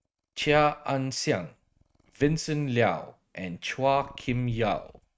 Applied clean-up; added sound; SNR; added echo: neural mask model RNNoise.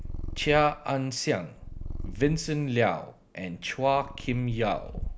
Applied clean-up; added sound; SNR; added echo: none; Purr; 10 dB; none.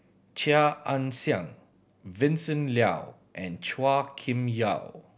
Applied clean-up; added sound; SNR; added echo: none; none; none; none.